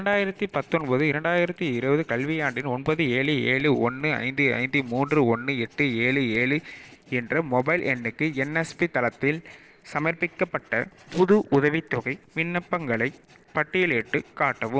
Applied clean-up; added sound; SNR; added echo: neural separator model SepFormer DNS4.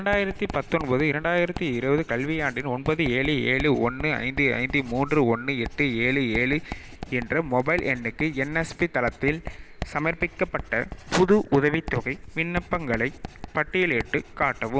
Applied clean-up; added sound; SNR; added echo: none; Writing; 13 dB; none.